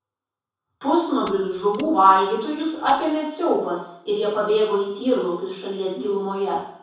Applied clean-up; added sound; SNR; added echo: none; Mechanisms; 18 dB; reverberation time 0.7 s.